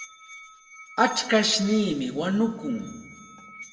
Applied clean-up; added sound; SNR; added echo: none; Musical instrument; 19 dB; reverberation time 1.2 s.